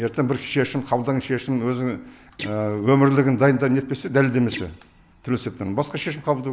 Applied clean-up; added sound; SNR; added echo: none; Guitar; 19 dB; none.